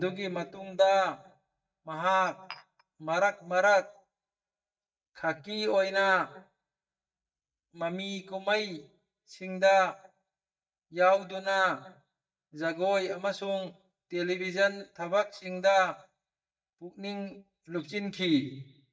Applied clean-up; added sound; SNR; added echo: neural mask model DeepFilterNet 3.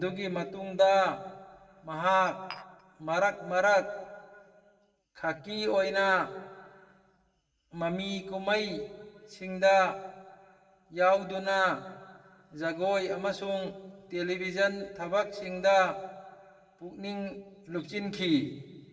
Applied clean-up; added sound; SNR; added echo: neural separator model SepFormer DNS4.